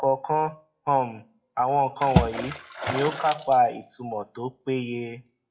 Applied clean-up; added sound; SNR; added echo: classical method WPE with log-MMSE.